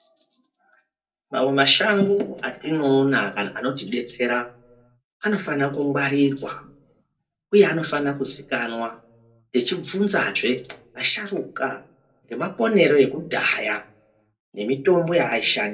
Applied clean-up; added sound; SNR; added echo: none; none; none; reverberation time 0.2 s.